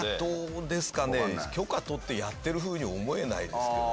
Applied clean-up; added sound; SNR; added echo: none; none; none; none.